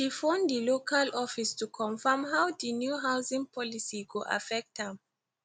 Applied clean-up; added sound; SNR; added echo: none; none; none; none.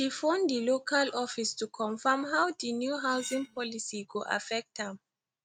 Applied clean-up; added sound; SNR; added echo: neural mask model RNNoise.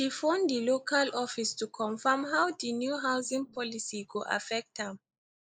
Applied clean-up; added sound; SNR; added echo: neural mask model Resemble Enhance denoiser.